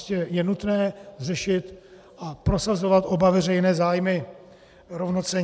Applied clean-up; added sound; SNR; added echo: none; none; none; none.